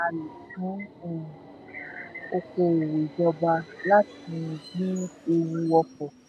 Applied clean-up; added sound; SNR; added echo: none; Subway, metro, underground; 20 dB; none.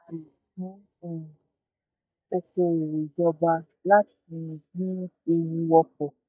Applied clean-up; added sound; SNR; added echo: neural mask model DeepFilterNet 3.